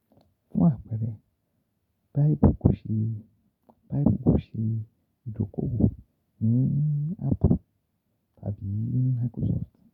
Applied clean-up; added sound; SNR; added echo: none; none; none; none.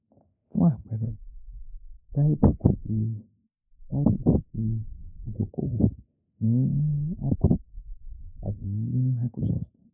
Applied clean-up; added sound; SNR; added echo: neural mask model Resemble Enhance denoiser.